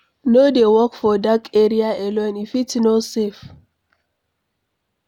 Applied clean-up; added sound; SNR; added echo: none; none; none; none.